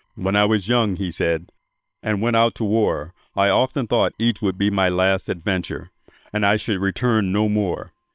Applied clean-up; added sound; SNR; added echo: neural separator model SepFormer WHAM!.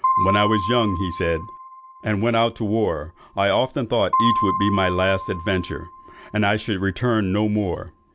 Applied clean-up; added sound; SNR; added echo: none; Piano; 5 dB; none.